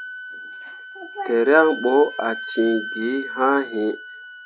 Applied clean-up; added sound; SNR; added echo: none; Wind instrument, woodwind instrument; 12 dB; none.